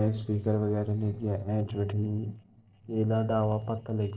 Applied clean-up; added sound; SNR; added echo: neural separator model SepFormer DNS4.